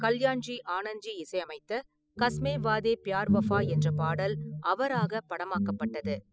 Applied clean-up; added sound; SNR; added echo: classical method spectral subtraction.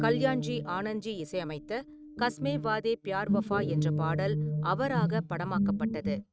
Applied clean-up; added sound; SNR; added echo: neural mask model RNNoise.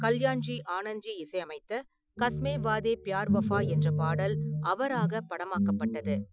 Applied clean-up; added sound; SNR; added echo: classical method Wiener filter.